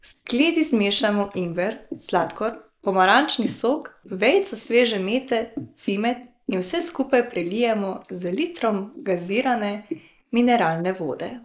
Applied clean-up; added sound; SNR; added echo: neural mask model Resemble Enhance denoiser.